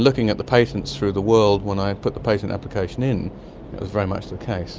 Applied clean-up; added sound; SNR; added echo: none; none; none; none.